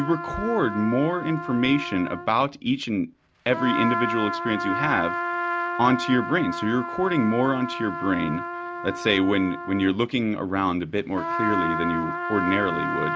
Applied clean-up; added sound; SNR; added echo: none; Trumpet; 5 dB; none.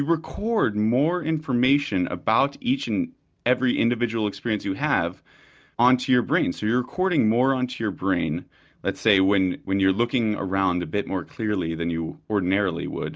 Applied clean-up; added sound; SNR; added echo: none; none; none; none.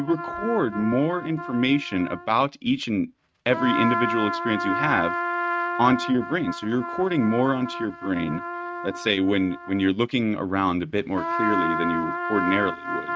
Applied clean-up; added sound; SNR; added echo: neural mask model RNNoise.